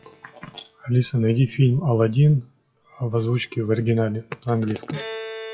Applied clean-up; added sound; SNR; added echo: classical method WPE with log-MMSE.